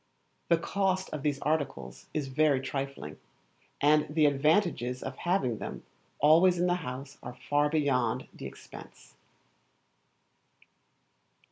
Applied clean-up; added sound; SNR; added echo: none; none; none; none.